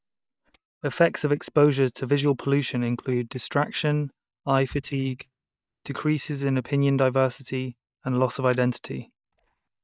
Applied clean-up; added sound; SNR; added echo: neural mask model DeepFilterNet 3.